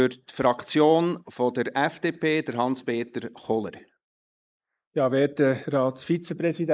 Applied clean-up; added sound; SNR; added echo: neural mask model Resemble Enhance denoiser.